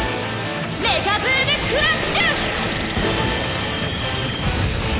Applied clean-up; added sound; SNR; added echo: none; none; none; none.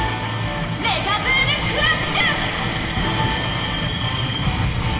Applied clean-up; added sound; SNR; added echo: none; Fireworks; 16 dB; reverberation time 2.2 s.